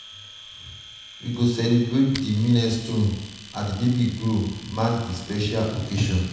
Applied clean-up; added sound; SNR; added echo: none; Domestic sounds, home sounds; 18 dB; reverberation time 1.0 s.